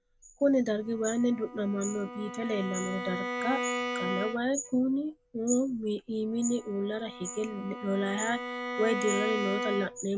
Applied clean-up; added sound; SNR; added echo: none; Bowed string instrument; 7 dB; none.